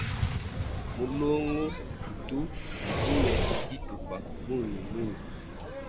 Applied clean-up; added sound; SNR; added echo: none; Fireworks; -2 dB; none.